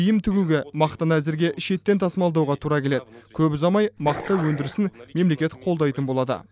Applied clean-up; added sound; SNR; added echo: none; Dog; 12 dB; none.